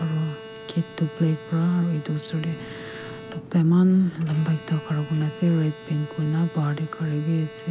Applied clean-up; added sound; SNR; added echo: none; Bowed string instrument; 17 dB; none.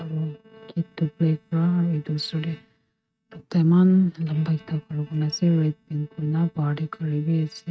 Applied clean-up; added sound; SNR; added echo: neural mask model RNNoise.